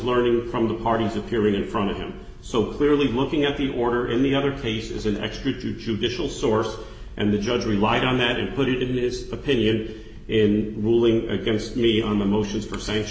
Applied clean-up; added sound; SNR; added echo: none; none; none; none.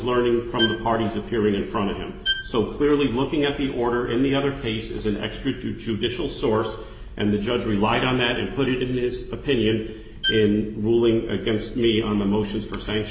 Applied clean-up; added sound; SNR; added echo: none; Bowed string instrument; 7 dB; none.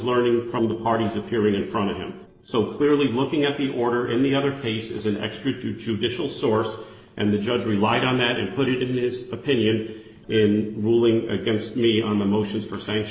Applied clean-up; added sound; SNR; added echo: neural separator model SepFormer DNS4.